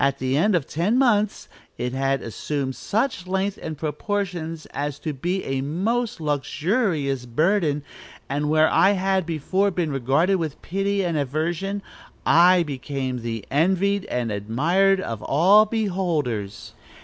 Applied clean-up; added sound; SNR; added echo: none; none; none; none.